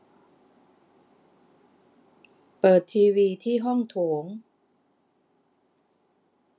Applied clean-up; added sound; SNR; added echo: none; none; none; none.